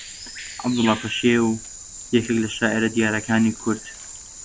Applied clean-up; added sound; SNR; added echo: none; Bird vocalization, bird call, bird song; 14 dB; none.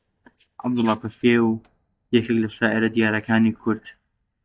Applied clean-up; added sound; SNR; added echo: neural mask model DeepFilterNet 3.